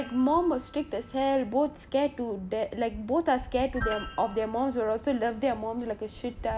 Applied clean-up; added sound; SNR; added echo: none; Piano; 18 dB; none.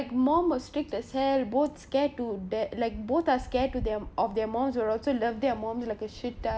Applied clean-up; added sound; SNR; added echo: none; none; none; none.